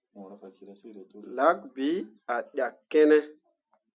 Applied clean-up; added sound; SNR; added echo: none; none; none; none.